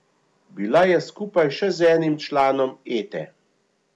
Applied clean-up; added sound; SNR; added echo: none; none; none; none.